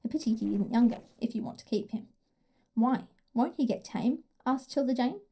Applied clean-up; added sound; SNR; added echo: neural separator model SepFormer DNS4.